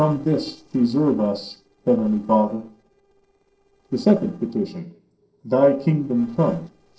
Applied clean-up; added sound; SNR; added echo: neural separator model SepFormer DNS4.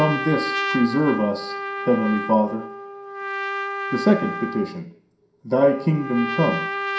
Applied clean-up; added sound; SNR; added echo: none; Trumpet; 6 dB; reverberation time 0.5 s.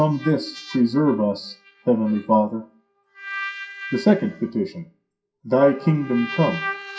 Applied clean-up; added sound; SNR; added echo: classical method WPE with log-MMSE.